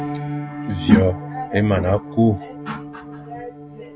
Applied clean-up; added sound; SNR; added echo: none; Piano; 10 dB; none.